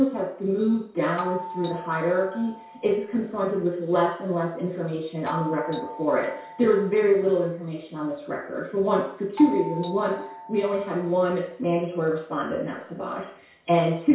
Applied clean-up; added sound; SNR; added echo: none; Doorbell; 13 dB; reverberation time 0.6 s.